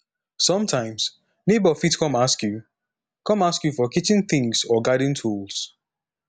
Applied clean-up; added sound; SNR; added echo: none; none; none; none.